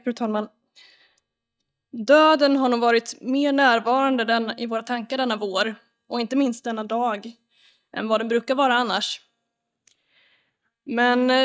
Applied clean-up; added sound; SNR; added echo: neural mask model DeepFilterNet 3.